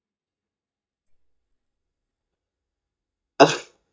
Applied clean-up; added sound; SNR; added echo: neural mask model DeepFilterNet 3.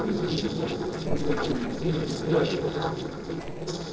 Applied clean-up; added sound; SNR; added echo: neural separator model SepFormer DNS4.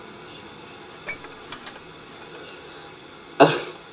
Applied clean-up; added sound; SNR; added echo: none; Dishes, pots, and pans; 16 dB; reverberation time 0.2 s.